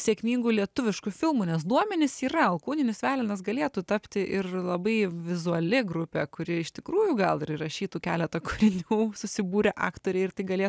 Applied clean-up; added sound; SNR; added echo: none; none; none; none.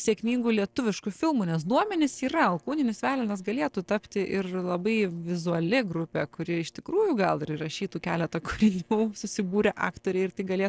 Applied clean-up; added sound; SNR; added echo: neural separator model SepFormer DNS4.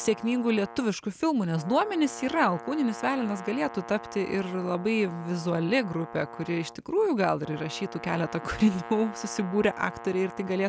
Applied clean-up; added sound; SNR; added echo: none; Brass instrument; 15 dB; none.